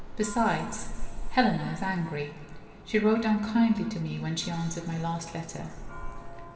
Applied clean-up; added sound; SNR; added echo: none; Church bell; 8 dB; reverberation time 2.1 s.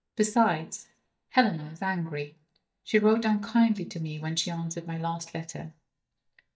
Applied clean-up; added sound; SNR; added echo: neural mask model DeepFilterNet 3.